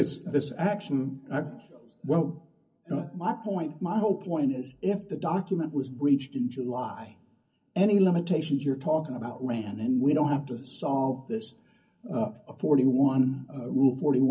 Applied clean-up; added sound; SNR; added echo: none; none; none; reverberation time 0.4 s.